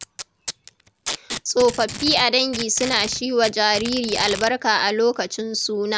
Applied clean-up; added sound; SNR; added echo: none; Packing tape, duct tape; 13 dB; none.